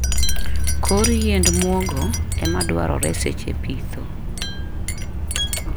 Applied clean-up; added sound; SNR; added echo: none; Wind chime; 0 dB; none.